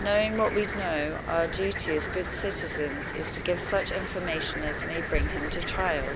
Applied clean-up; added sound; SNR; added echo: none; Cricket; 3 dB; none.